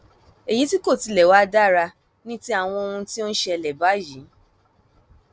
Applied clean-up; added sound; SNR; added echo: none; none; none; none.